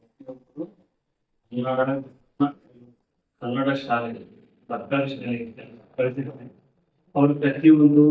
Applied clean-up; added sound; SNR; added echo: neural mask model DeepFilterNet 3.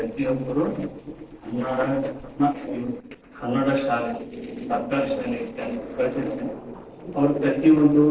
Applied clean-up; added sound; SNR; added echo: neural separator model SepFormer DNS4.